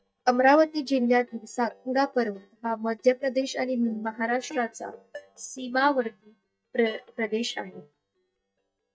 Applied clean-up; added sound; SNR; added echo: neural mask model DeepFilterNet 3.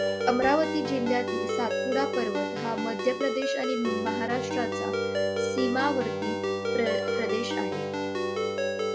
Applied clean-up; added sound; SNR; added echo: none; Ringtone + Wind instrument, woodwind instrument; -2 dB; none.